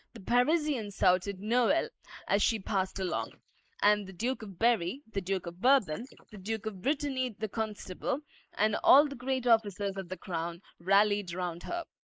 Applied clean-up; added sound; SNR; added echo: neural mask model Resemble Enhance denoiser.